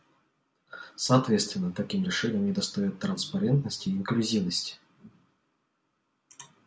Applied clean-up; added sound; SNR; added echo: none; none; none; none.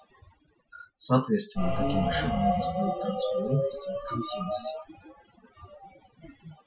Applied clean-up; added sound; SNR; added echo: classical method Wiener filter.